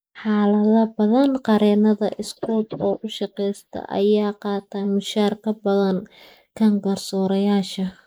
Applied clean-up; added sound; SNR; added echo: neural mask model Resemble Enhance denoiser.